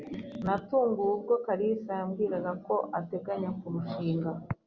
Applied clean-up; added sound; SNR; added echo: none; none; none; none.